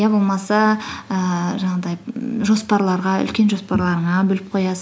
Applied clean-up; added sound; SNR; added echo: none; none; none; none.